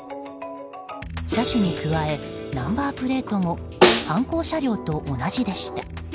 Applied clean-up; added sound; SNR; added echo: none; Snare drum; -3 dB; none.